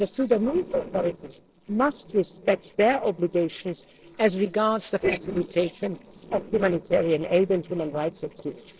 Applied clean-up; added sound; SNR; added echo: neural separator model SepFormer DNS4.